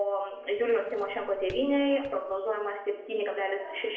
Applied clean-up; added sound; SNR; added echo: neural separator model SepFormer DNS4.